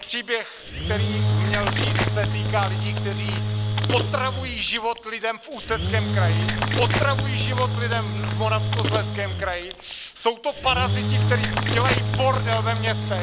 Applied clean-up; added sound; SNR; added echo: none; Engine / Drill; -3 dB; none.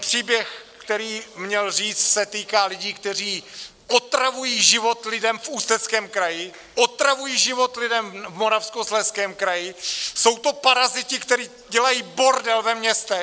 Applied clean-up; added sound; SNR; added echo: none; none; none; none.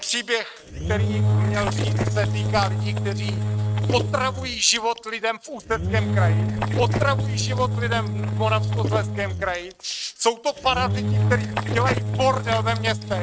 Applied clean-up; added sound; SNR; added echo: neural mask model RNNoise.